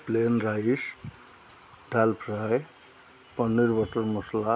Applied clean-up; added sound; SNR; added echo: none; none; none; none.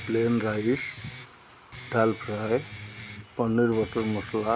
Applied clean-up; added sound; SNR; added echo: none; Guitar; 15 dB; none.